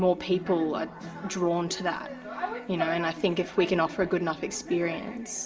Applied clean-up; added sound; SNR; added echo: none; none; none; reverberation time 0.4 s.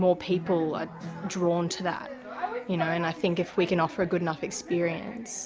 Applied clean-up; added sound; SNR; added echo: none; none; none; none.